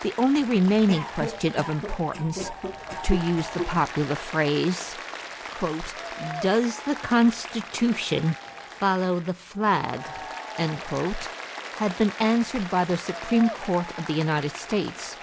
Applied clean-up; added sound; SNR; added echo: none; Applause + Cough; 11 dB; none.